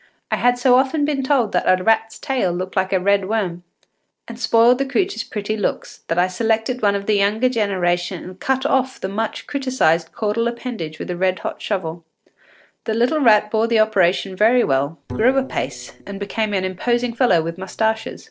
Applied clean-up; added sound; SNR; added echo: neural separator model SepFormer DNS4.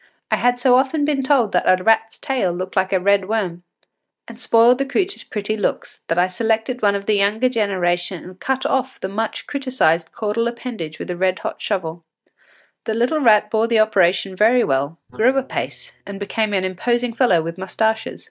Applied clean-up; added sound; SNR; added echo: neural mask model DeepFilterNet 3.